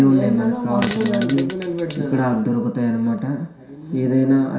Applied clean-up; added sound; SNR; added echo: none; Fart; 12 dB; reverberation time 0.7 s.